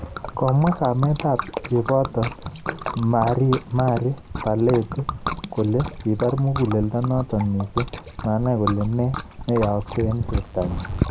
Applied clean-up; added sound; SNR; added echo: none; Liquid; 10 dB; none.